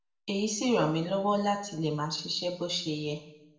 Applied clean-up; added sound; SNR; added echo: none; none; none; reverberation time 0.7 s.